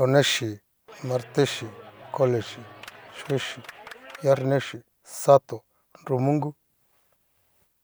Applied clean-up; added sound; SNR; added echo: none; Clapping; 19 dB; none.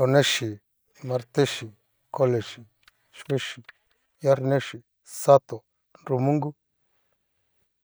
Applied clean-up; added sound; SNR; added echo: neural mask model DeepFilterNet 3.